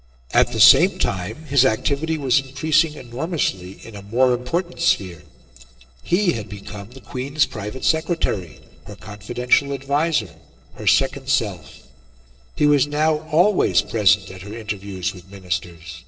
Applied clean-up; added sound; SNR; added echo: neural separator model SepFormer DNS4.